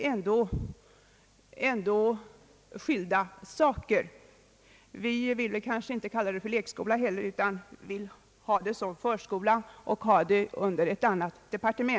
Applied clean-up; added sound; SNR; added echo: none; none; none; none.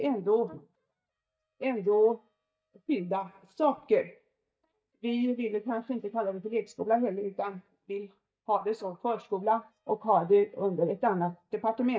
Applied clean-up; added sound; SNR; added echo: neural mask model DeepFilterNet 3.